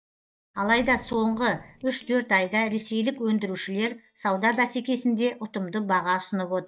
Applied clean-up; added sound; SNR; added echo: neural mask model DeepFilterNet 3.